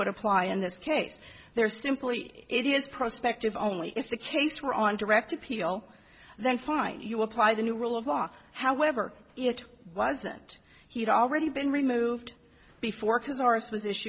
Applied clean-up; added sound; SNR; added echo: none; none; none; none.